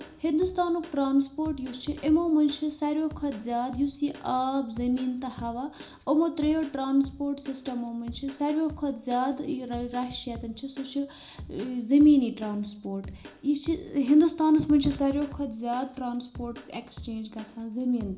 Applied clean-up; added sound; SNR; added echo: none; Drum kit; 19 dB; reverberation time 0.4 s.